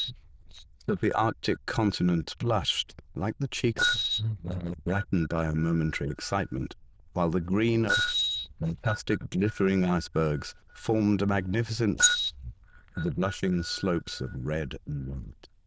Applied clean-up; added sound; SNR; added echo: neural diffusion model UNIVERSE++.